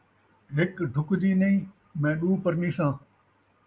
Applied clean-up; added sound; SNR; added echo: none; none; none; none.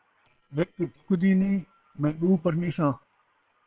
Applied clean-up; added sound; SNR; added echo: neural separator model SepFormer WHAM!.